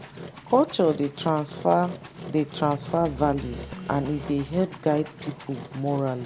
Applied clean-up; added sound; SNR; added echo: none; Engine + Piano; 13 dB; none.